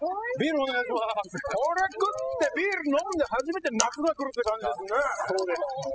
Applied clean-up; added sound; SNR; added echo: classical method spectral subtraction.